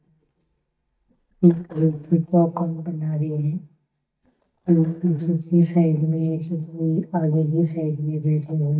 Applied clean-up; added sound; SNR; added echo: neural mask model DeepFilterNet 3.